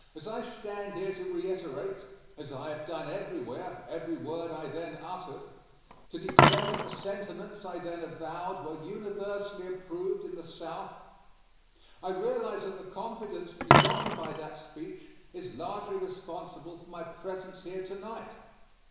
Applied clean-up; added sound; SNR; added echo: none; Coin (dropping); -3 dB; reverberation time 1.0 s.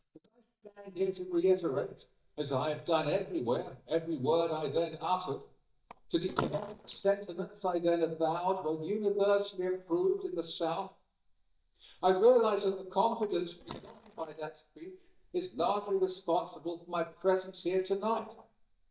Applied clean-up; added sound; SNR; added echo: neural mask model DeepFilterNet 3.